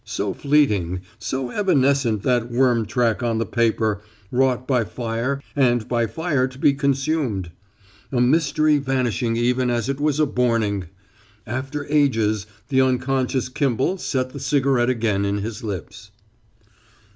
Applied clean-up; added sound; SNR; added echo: none; none; none; none.